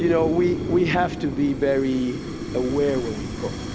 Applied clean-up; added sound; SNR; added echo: none; Fire; 6 dB; none.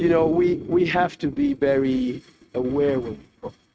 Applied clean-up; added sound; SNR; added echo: neural mask model RNNoise.